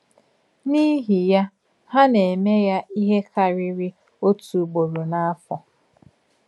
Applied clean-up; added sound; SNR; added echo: none; none; none; none.